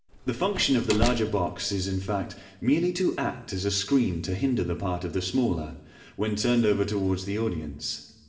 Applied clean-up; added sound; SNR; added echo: none; Slam; 7 dB; reverberation time 0.8 s.